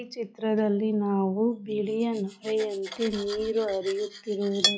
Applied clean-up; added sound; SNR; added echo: classical method log-MMSE.